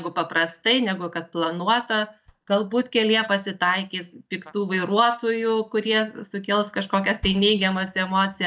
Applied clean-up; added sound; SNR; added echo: neural mask model DeepFilterNet 3.